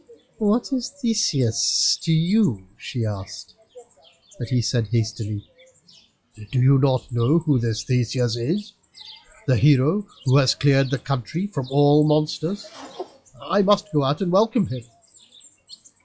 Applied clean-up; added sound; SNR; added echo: classical method log-MMSE.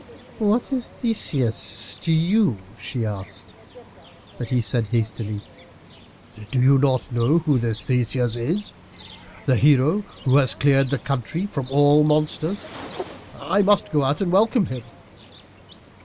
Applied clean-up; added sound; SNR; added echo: none; Cricket; 20 dB; none.